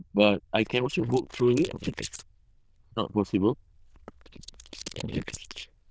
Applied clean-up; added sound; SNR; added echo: neural diffusion model UNIVERSE++.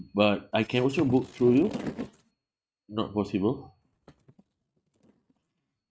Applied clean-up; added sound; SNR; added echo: neural mask model RNNoise.